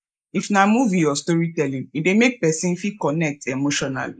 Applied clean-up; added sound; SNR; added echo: neural mask model Resemble Enhance denoiser.